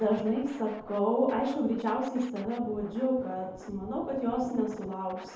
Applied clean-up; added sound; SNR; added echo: none; Scratching (performance technique); 18 dB; reverberation time 0.8 s.